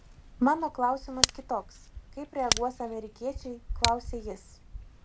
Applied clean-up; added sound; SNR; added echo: none; Tick; 3 dB; none.